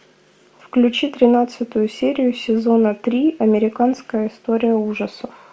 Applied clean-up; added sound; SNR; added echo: none; none; none; none.